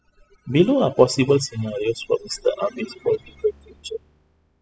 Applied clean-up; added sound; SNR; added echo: classical method spectral subtraction.